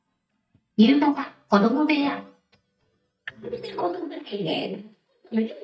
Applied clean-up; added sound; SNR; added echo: neural mask model DeepFilterNet 3.